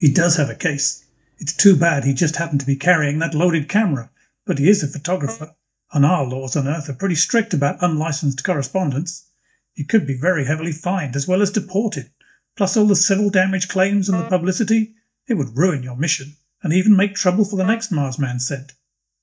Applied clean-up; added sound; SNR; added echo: neural mask model DeepFilterNet 3.